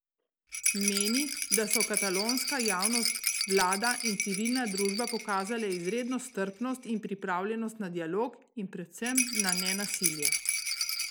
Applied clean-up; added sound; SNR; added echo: none; Rattle; 0 dB; none.